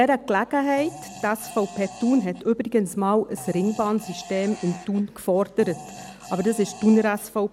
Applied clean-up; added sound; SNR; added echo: none; Fart; 18 dB; none.